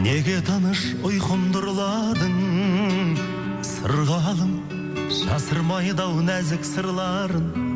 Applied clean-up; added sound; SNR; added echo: none; none; none; none.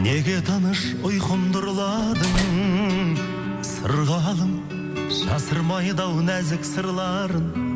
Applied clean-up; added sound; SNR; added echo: none; Slam; 7 dB; none.